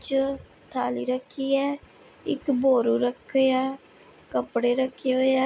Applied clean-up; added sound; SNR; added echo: none; none; none; none.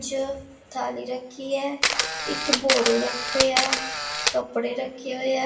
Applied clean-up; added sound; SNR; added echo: none; Camera; -2 dB; reverberation time 0.8 s.